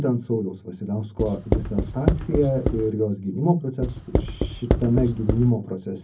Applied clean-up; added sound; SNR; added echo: none; Writing; 1 dB; reverberation time 0.3 s.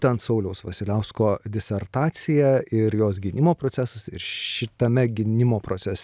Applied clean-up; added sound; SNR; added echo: none; none; none; none.